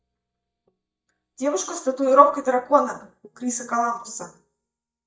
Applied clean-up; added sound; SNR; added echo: neural mask model DeepFilterNet 3.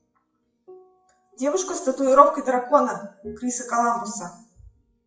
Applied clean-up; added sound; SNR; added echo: classical method WPE with log-MMSE.